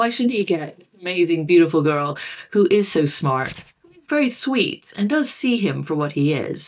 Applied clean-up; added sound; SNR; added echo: neural mask model DeepFilterNet 3.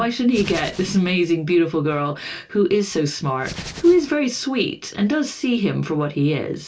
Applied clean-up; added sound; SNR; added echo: none; Hands; 14 dB; reverberation time 0.2 s.